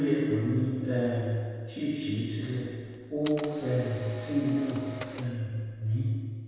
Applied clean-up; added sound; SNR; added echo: none; Camera; 12 dB; reverberation time 1.9 s.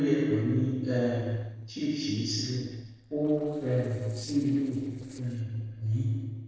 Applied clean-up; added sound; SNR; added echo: neural separator model SepFormer DNS4.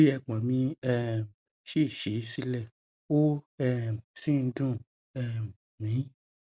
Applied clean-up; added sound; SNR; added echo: none; none; none; none.